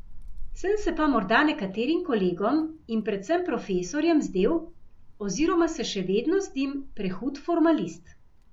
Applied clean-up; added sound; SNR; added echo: none; Wind; 13 dB; none.